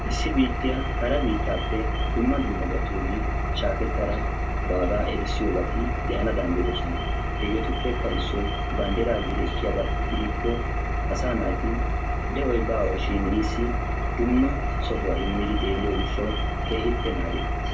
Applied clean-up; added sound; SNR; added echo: none; Engine; -3 dB; reverberation time 0.2 s.